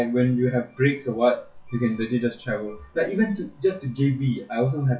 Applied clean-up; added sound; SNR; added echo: classical method WPE with log-MMSE.